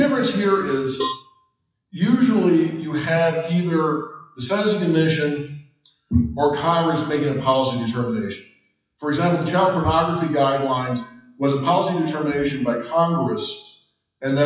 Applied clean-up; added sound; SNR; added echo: classical method WPE with log-MMSE.